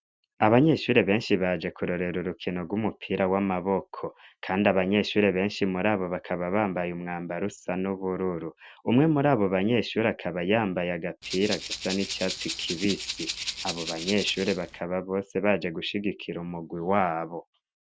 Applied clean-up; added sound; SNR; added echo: none; Rattle (instrument); 8 dB; none.